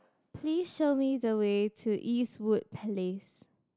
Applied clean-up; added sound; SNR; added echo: none; none; none; none.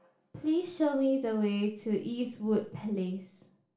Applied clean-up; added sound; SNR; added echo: none; none; none; reverberation time 0.5 s.